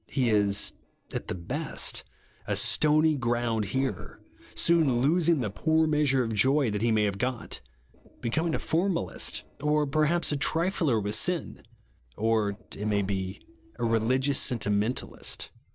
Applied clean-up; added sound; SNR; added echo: neural separator model SepFormer DNS4.